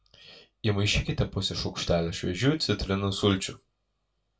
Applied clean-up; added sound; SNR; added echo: none; none; none; reverberation time 0.2 s.